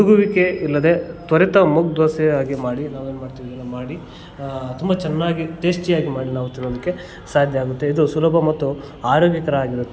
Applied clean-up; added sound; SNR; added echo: none; none; none; none.